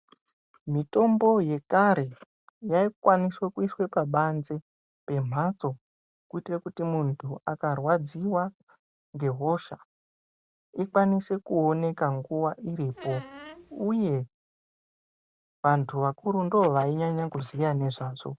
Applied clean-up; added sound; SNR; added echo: none; Squeak; 18 dB; none.